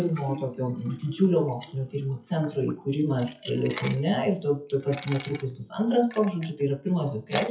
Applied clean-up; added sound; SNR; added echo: classical method WPE with log-MMSE.